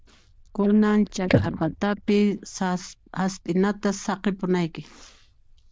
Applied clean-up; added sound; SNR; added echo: neural diffusion model UNIVERSE++.